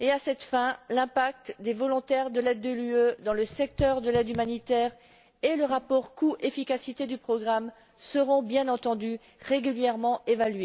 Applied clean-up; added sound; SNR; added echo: none; Raindrop / Drip; 13 dB; none.